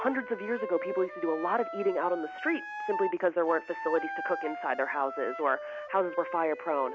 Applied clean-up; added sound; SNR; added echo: none; Wind instrument, woodwind instrument; 8 dB; none.